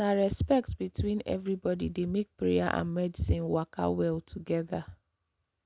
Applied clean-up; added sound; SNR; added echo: none; none; none; none.